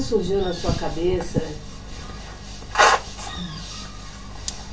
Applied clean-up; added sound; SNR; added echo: none; Fire; 7 dB; reverberation time 0.2 s.